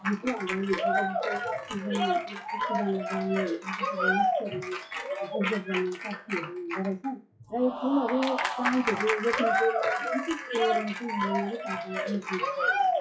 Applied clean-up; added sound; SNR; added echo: classical method WPE with log-MMSE.